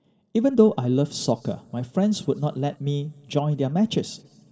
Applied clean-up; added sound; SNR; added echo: none; none; none; reverberation time 2.1 s.